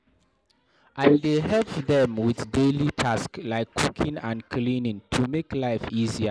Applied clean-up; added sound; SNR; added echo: neural mask model Resemble Enhance denoiser.